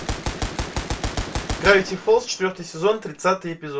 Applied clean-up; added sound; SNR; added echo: none; Gunshot, gunfire; 7 dB; reverberation time 0.2 s.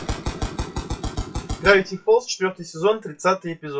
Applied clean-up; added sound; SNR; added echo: classical method WPE with log-MMSE.